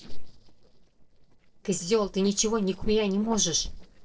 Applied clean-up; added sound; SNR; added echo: neural separator model SepFormer DNS4.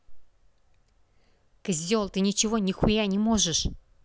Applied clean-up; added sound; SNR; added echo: none; none; none; none.